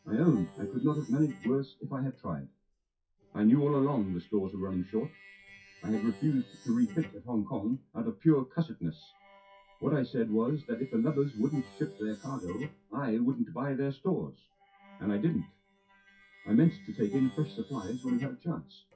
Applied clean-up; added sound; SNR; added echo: classical method WPE with log-MMSE.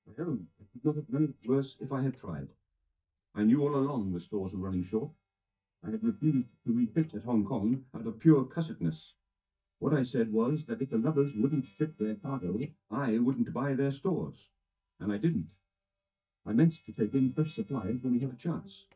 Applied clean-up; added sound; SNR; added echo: neural mask model DeepFilterNet 3.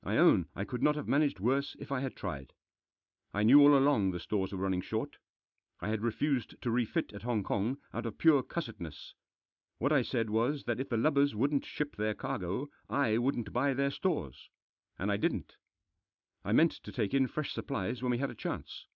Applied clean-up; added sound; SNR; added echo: none; none; none; none.